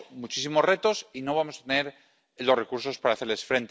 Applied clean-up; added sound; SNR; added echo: none; none; none; none.